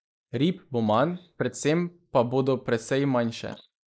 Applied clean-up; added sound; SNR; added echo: neural mask model Resemble Enhance denoiser.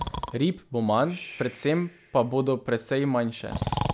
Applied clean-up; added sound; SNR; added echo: none; Breathing; 9 dB; none.